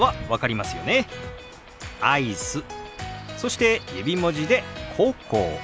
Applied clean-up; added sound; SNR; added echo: none; Stream / Chirp, tweet / Wind; 19 dB; none.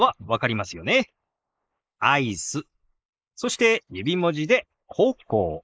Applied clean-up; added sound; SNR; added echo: neural mask model Resemble Enhance denoiser.